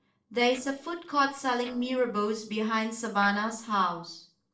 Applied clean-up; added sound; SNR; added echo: neural separator model SepFormer DNS4.